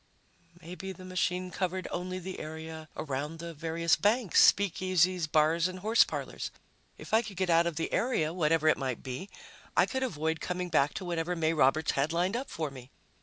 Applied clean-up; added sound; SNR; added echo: none; none; none; none.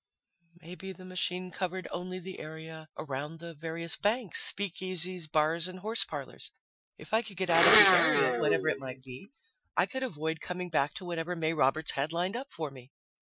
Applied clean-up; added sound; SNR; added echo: classical method Wiener filter.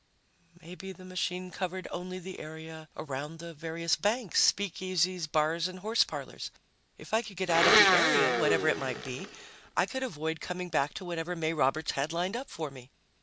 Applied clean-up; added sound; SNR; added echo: none; Domestic sounds, home sounds; -5 dB; none.